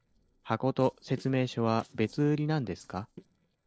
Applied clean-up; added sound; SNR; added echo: neural separator model SepFormer DNS4.